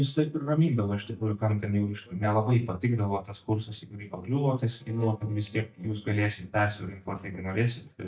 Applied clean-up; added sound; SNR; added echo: neural mask model DeepFilterNet 3.